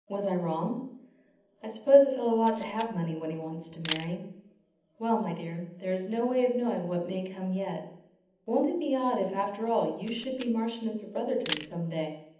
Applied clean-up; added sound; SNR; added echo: none; Camera; 12 dB; reverberation time 0.8 s.